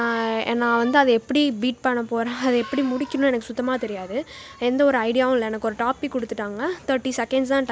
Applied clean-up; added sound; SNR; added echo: none; none; none; none.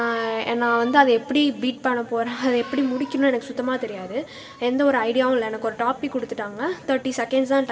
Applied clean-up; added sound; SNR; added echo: none; none; none; reverberation time 1.9 s.